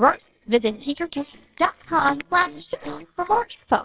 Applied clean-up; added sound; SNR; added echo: neural separator model SepFormer WHAMR!.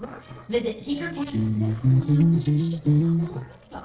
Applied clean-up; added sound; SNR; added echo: neural separator model SepFormer DNS4.